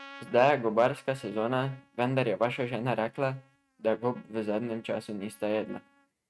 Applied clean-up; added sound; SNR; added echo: neural mask model RNNoise.